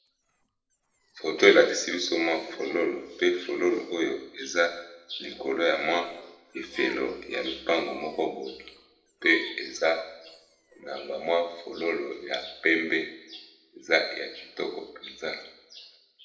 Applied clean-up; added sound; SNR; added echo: neural separator model SepFormer DNS4.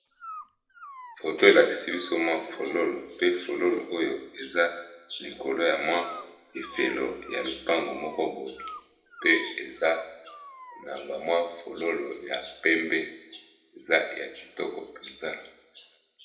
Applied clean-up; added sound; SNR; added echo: none; Dog; 17 dB; reverberation time 0.7 s.